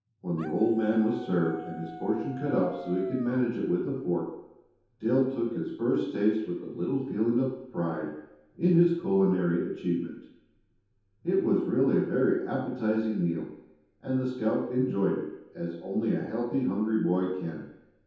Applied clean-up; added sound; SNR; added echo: none; Dog; 16 dB; reverberation time 0.8 s.